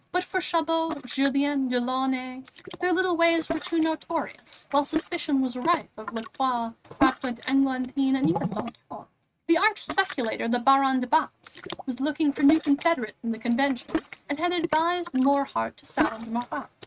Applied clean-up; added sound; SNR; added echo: neural mask model RNNoise.